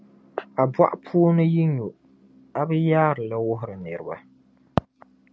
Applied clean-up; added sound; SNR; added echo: none; none; none; none.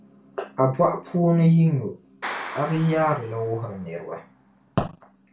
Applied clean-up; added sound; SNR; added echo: none; Clapping; 17 dB; reverberation time 0.3 s.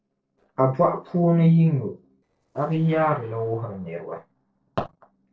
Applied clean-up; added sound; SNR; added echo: neural separator model SepFormer DNS4.